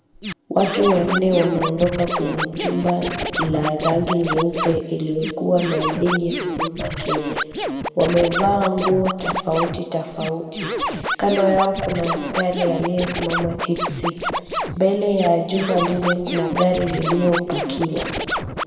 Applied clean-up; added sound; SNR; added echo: none; Scratching (performance technique); 5 dB; reverberation time 2.1 s.